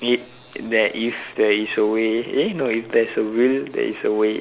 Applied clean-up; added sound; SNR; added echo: none; none; none; none.